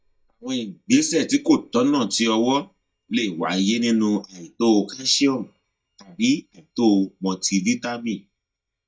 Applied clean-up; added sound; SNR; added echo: neural mask model DeepFilterNet 3.